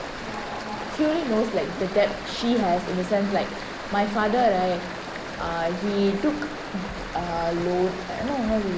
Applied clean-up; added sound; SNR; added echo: none; Stream; 8 dB; none.